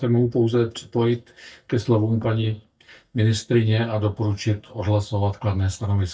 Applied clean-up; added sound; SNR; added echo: neural mask model DeepFilterNet 3.